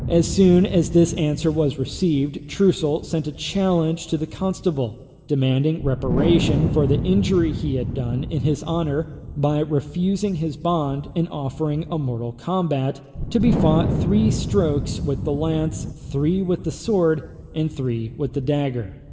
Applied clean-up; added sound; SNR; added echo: none; Wind; 7 dB; reverberation time 1.5 s.